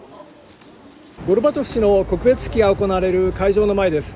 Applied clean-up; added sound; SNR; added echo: none; none; none; none.